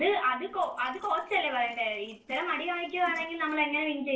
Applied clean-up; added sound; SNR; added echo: neural separator model SepFormer DNS4.